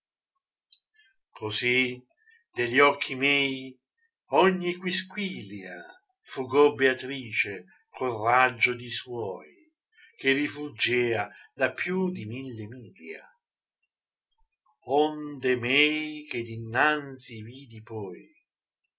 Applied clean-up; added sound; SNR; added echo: none; none; none; none.